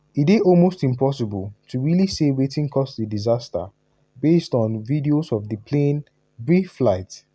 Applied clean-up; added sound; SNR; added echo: none; none; none; none.